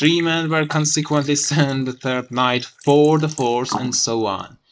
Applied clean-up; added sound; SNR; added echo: neural mask model Resemble Enhance denoiser.